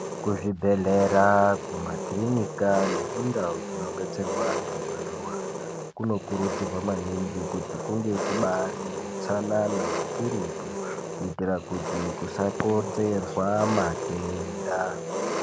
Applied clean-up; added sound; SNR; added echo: none; Engine; 4 dB; none.